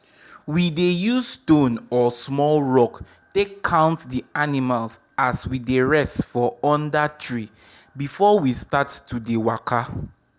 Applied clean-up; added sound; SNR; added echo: none; none; none; none.